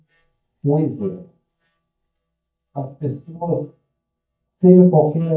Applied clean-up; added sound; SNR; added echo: neural mask model DeepFilterNet 3.